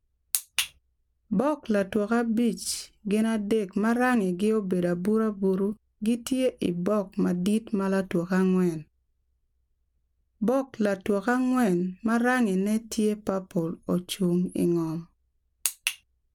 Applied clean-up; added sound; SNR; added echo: none; none; none; none.